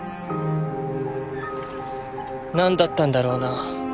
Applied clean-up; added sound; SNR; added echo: none; none; none; none.